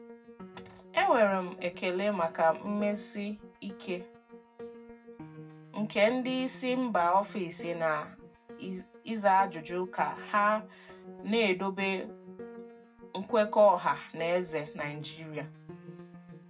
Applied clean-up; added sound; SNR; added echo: none; Piano; 17 dB; reverberation time 0.4 s.